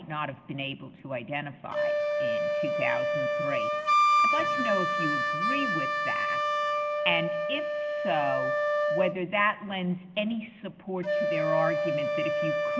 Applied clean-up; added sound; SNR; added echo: none; Wind instrument, woodwind instrument; -4 dB; none.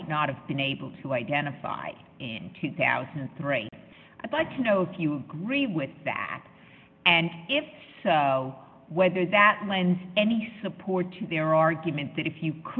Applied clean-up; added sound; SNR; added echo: none; none; none; none.